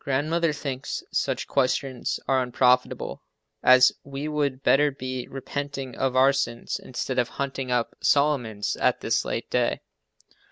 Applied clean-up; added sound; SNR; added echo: none; none; none; none.